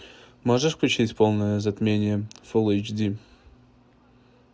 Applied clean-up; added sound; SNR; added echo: none; none; none; none.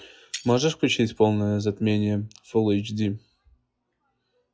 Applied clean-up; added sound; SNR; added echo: classical method log-MMSE.